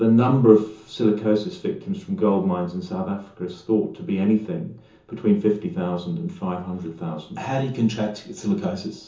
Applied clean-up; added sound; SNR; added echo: none; none; none; reverberation time 0.6 s.